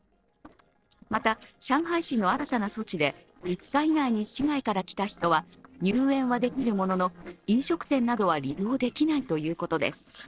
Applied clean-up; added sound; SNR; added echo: neural separator model SepFormer DNS4.